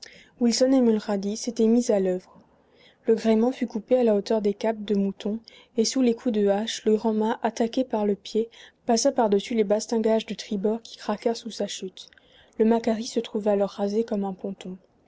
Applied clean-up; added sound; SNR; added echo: none; none; none; none.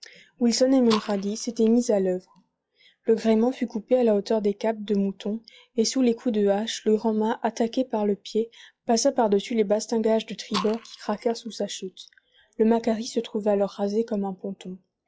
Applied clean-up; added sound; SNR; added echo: classical method log-MMSE.